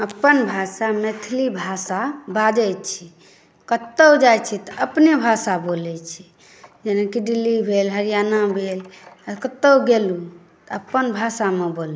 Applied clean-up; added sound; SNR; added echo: none; none; none; none.